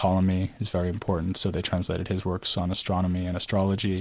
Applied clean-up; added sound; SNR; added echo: none; none; none; none.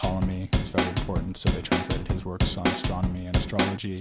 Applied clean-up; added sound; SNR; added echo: none; Drum / Drum kit; -4 dB; none.